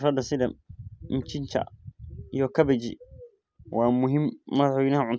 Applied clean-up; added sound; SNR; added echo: none; none; none; none.